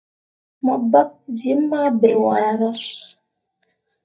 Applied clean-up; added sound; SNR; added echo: neural mask model DeepFilterNet 3.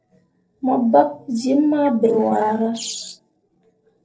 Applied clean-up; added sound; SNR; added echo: neural separator model SepFormer DNS4.